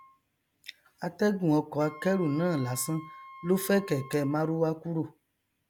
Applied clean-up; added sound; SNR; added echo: none; Wind instrument, woodwind instrument; 20 dB; none.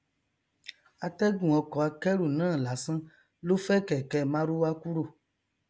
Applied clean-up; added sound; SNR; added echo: none; none; none; none.